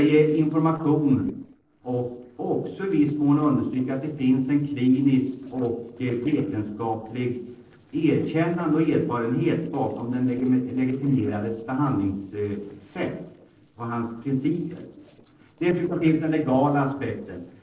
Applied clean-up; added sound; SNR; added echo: neural separator model SepFormer DNS4.